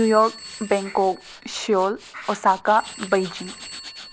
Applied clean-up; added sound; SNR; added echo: none; Tools + Telephone; 16 dB; none.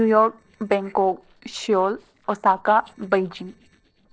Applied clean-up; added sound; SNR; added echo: neural separator model SepFormer DNS4.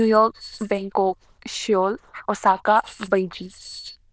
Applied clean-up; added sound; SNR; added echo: neural diffusion model UNIVERSE++.